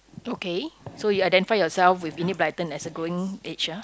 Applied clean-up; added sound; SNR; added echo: none; none; none; none.